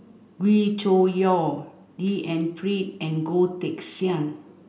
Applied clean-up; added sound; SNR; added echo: none; none; none; none.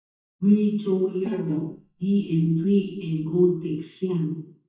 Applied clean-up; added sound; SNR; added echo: neural mask model DeepFilterNet 3.